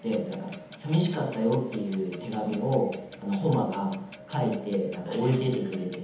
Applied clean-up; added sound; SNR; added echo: none; Clock; 17 dB; reverberation time 1.3 s.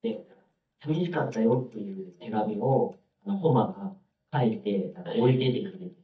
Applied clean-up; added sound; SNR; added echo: neural mask model DeepFilterNet 3.